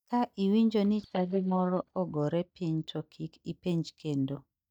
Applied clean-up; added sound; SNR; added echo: neural mask model DeepFilterNet 3.